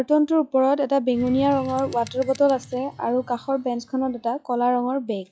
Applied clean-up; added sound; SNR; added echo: classical method log-MMSE.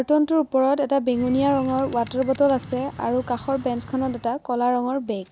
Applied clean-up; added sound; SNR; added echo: none; Bird; 16 dB; none.